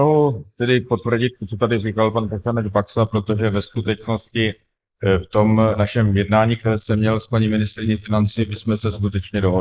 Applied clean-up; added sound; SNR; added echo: neural mask model Resemble Enhance denoiser.